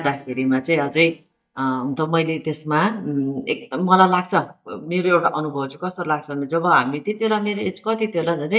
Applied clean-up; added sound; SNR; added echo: neural mask model DeepFilterNet 3.